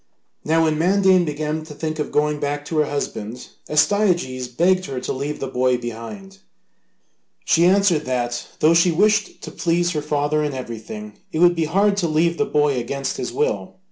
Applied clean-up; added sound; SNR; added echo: none; none; none; none.